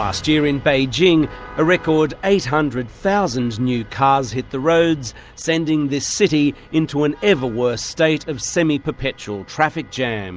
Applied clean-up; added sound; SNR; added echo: none; none; none; none.